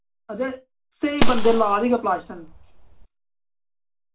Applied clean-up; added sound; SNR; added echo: none; Gunshot, gunfire; -4 dB; reverberation time 0.2 s.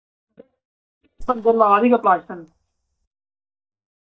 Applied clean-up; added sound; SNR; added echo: neural mask model DeepFilterNet 3.